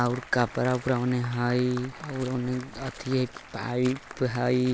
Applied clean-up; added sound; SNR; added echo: none; Applause; 17 dB; none.